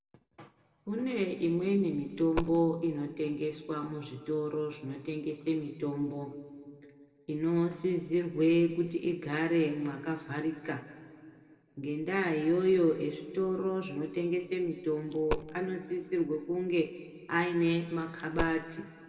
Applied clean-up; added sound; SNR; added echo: none; Coin (dropping); 10 dB; reverberation time 1.7 s.